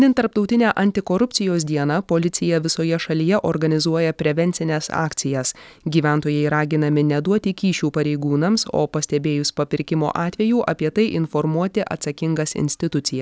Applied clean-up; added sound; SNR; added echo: none; none; none; none.